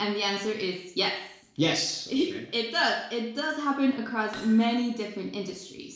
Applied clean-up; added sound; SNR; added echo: neural separator model SepFormer DNS4.